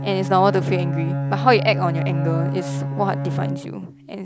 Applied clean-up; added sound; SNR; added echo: none; Bowed string instrument; 2 dB; none.